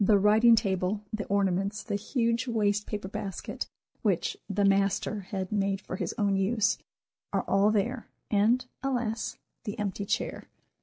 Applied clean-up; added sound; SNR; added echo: none; none; none; none.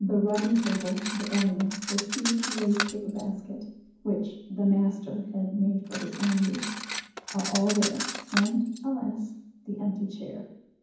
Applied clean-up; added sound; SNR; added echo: none; Cutlery, silverware; 7 dB; reverberation time 1.2 s.